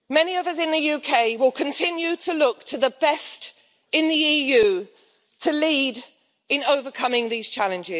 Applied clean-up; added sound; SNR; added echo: none; none; none; none.